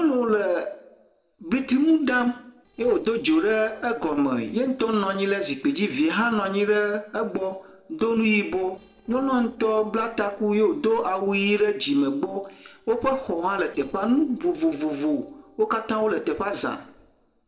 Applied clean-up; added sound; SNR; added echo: neural separator model SepFormer DNS4.